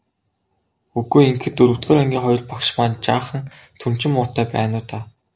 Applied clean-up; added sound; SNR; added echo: none; none; none; none.